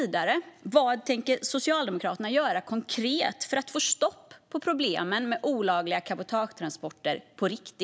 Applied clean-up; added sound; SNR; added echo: none; none; none; none.